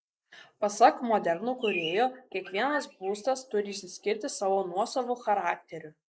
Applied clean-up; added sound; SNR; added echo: neural mask model Resemble Enhance denoiser.